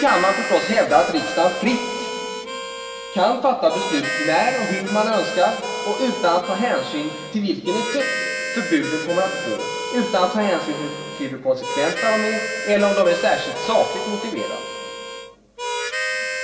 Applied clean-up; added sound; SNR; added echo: none; Harmonica; 6 dB; reverberation time 2.7 s.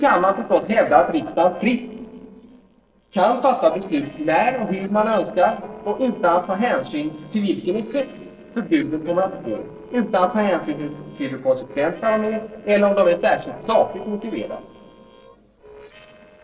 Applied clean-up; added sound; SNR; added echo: neural separator model SepFormer DNS4.